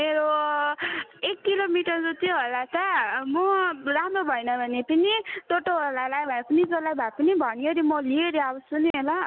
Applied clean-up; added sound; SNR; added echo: none; none; none; none.